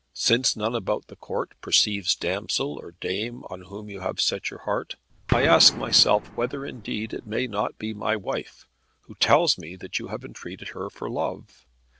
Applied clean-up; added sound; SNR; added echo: none; Gunshot, gunfire; 7 dB; none.